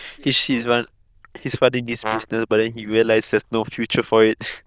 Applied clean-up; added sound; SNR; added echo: neural diffusion model UNIVERSE++.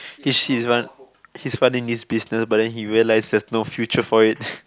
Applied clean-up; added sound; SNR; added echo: none; none; none; none.